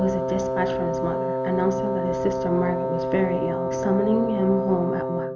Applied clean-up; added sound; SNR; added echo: none; Wind instrument, woodwind instrument; 1 dB; none.